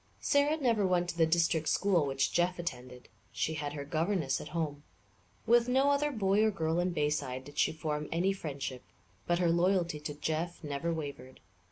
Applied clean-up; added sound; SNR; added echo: none; none; none; none.